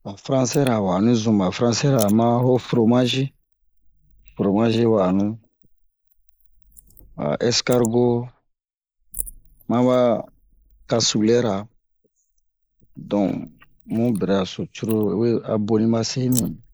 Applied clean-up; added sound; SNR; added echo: neural mask model Resemble Enhance denoiser.